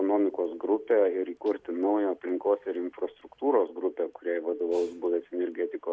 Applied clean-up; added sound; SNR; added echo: none; none; none; none.